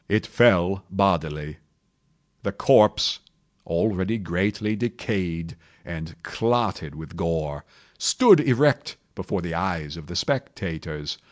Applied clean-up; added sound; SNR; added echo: none; none; none; none.